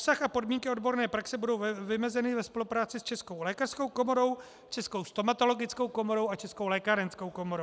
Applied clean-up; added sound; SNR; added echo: none; none; none; none.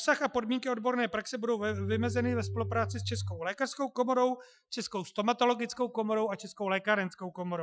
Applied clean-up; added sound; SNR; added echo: classical method Wiener filter.